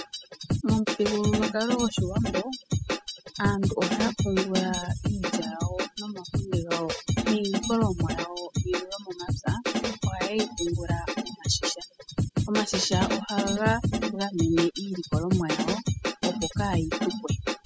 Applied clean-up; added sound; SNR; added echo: classical method spectral subtraction.